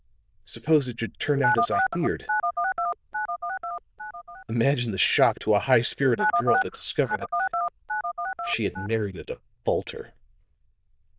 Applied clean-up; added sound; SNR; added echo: neural diffusion model UNIVERSE++.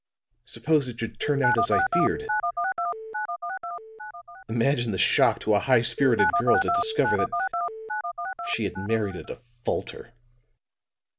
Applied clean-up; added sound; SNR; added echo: none; Telephone; 0 dB; none.